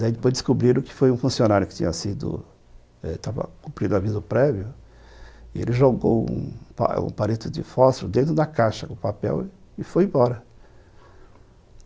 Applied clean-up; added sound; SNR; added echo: none; none; none; none.